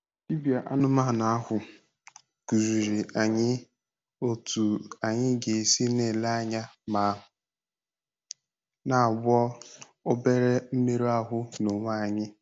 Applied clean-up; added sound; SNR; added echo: none; none; none; none.